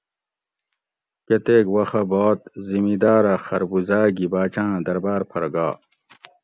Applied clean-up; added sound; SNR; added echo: none; none; none; none.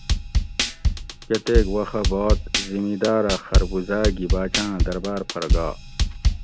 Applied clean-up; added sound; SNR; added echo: none; Drum kit; -3 dB; none.